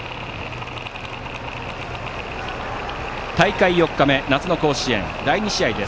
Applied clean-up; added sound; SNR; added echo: none; Mechanisms; 10 dB; none.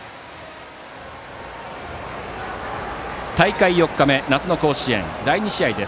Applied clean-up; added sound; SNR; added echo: none; none; none; none.